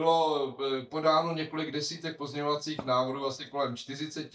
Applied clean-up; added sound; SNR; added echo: neural mask model DeepFilterNet 3.